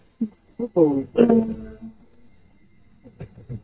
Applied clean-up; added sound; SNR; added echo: neural mask model DeepFilterNet 3.